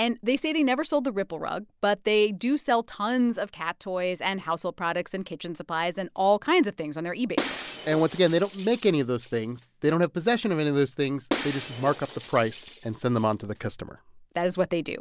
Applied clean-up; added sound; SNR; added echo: none; Shatter; 9 dB; none.